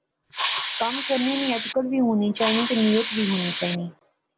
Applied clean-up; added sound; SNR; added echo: none; Hiss; 4 dB; none.